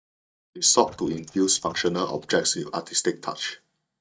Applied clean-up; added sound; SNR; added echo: neural mask model DeepFilterNet 3.